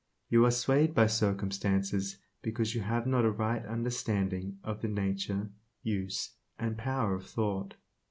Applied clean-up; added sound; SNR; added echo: none; none; none; none.